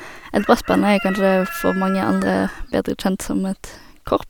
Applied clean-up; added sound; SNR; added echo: none; Chicken, rooster; 12 dB; none.